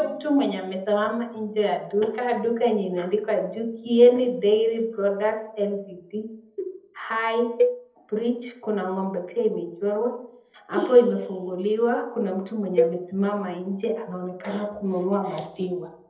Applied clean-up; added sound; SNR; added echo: neural separator model SepFormer DNS4.